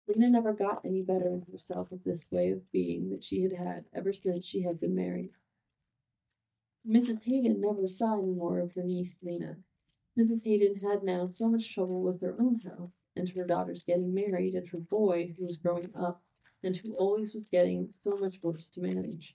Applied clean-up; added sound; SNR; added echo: neural mask model DeepFilterNet 3.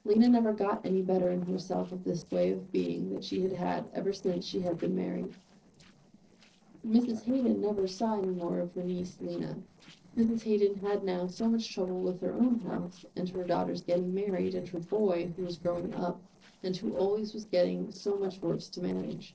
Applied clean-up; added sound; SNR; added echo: neural separator model SepFormer DNS4.